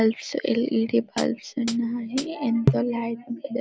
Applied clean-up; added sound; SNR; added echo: none; Hi-hat; 5 dB; none.